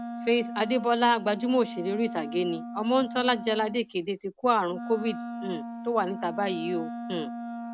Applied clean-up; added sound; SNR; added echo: none; Wind instrument, woodwind instrument; 9 dB; none.